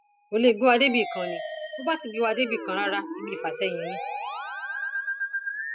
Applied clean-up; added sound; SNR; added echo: classical method spectral subtraction.